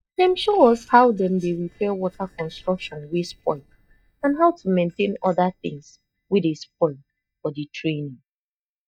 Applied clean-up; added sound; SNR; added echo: neural mask model DeepFilterNet 3.